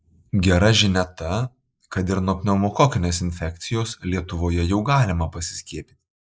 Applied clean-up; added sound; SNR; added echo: neural mask model Resemble Enhance denoiser.